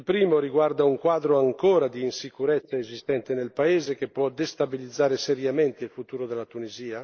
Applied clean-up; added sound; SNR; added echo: neural mask model Resemble Enhance denoiser.